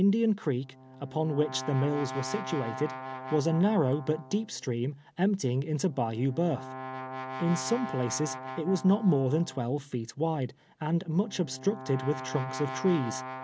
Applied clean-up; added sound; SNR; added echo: none; Brass instrument; 11 dB; none.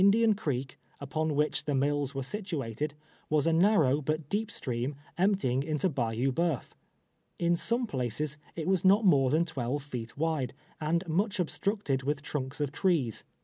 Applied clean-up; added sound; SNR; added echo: none; none; none; none.